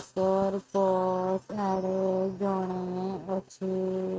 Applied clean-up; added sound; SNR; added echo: neural mask model RNNoise.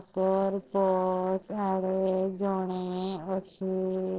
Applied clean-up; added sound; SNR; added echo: neural separator model SepFormer DNS4.